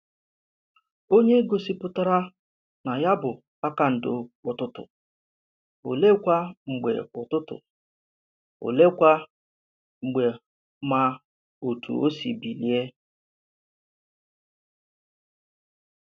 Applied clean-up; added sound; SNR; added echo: none; none; none; none.